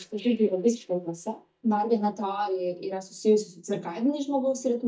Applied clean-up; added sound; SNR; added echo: neural mask model DeepFilterNet 3.